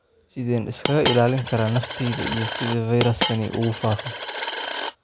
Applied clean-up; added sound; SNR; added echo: none; Coin (dropping); 2 dB; none.